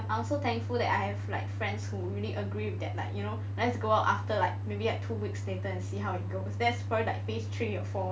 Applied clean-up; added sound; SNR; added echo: none; none; none; none.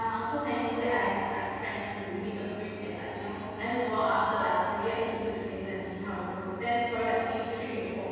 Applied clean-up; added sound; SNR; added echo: none; none; none; reverberation time 2.1 s.